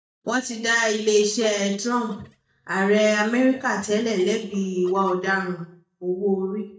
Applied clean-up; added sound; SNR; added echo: neural mask model DeepFilterNet 3.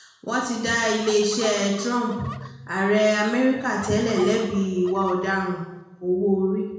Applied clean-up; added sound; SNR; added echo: none; Fowl; 18 dB; reverberation time 0.9 s.